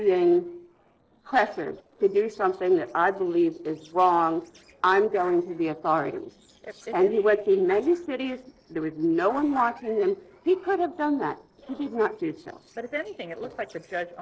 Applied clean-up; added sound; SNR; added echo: neural separator model SepFormer DNS4.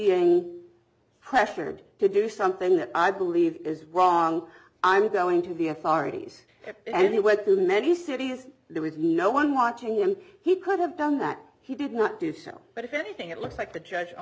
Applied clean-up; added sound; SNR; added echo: none; none; none; none.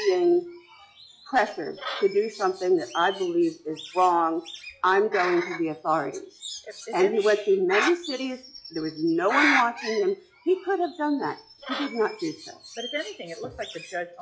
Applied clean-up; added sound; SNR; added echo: classical method log-MMSE.